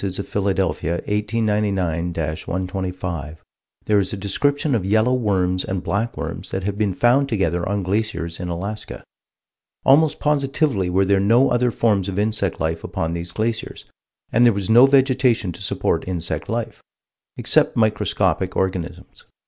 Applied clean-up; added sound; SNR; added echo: none; none; none; none.